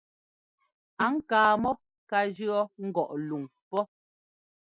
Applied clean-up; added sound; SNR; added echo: neural mask model Resemble Enhance denoiser.